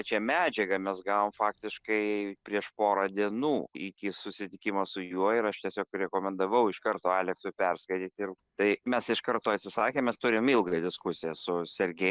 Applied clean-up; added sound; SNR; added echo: none; none; none; none.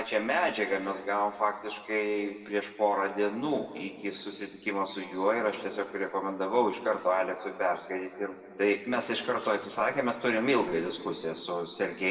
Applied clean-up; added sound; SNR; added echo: none; none; none; reverberation time 2.0 s.